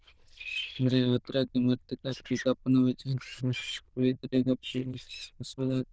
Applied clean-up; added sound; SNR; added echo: neural diffusion model UNIVERSE++.